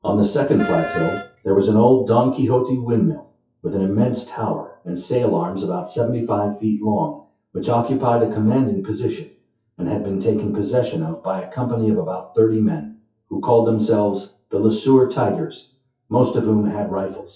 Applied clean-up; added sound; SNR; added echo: classical method WPE with log-MMSE.